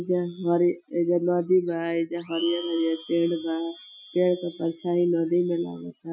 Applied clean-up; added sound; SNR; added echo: classical method Wiener filter.